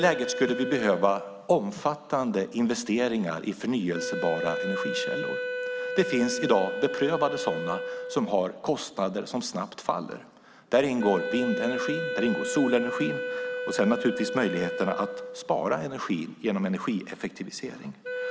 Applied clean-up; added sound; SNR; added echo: none; Wind instrument, woodwind instrument; 6 dB; none.